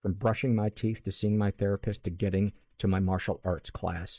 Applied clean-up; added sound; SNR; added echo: neural mask model DeepFilterNet 3.